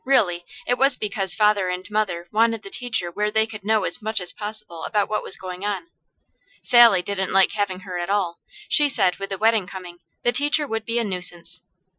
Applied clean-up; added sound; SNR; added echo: classical method Wiener filter.